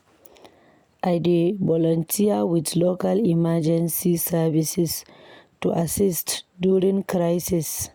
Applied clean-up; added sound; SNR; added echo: none; none; none; none.